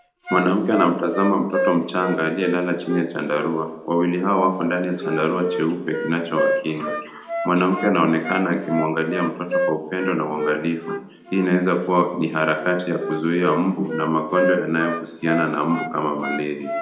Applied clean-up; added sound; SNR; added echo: none; Wind instrument, woodwind instrument; 7 dB; reverberation time 0.7 s.